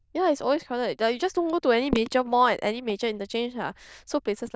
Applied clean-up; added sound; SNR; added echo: neural diffusion model UNIVERSE++.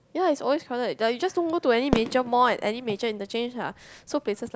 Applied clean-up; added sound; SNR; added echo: none; Fireworks; 9 dB; none.